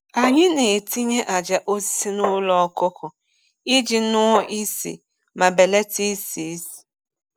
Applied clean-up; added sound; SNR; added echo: none; Tap; 7 dB; none.